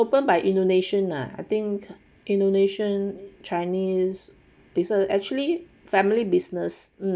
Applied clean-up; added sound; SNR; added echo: none; none; none; none.